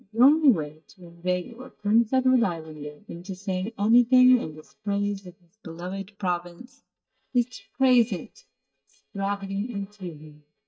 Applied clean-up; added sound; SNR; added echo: neural mask model DeepFilterNet 3.